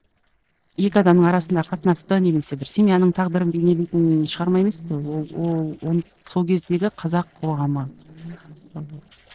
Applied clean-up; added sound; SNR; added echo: neural separator model SepFormer DNS4.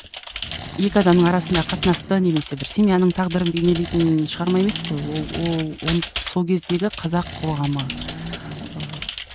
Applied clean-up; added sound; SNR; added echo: none; Accelerating, revving, vroom + Computer keyboard; 10 dB; none.